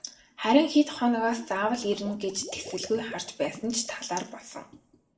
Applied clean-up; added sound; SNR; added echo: none; Water / Liquid; 19 dB; reverberation time 0.5 s.